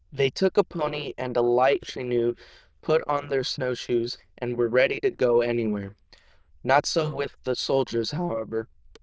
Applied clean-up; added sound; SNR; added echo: neural diffusion model UNIVERSE++.